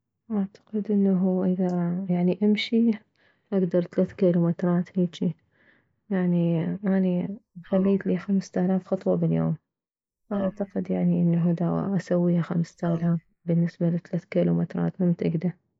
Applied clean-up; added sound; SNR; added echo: neural mask model Resemble Enhance denoiser.